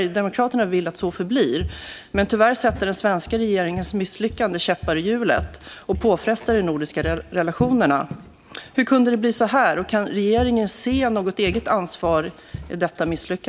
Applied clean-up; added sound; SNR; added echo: none; Walk, footsteps; 15 dB; none.